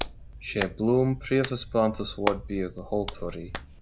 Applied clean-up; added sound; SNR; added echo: none; Hands; 9 dB; none.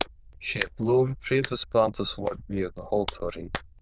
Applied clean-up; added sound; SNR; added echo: neural diffusion model UNIVERSE++.